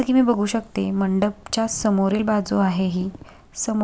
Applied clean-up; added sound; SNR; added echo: none; none; none; none.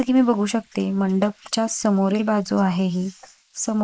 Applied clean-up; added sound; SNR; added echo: neural mask model Resemble Enhance denoiser.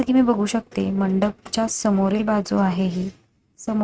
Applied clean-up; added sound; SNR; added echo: neural mask model RNNoise.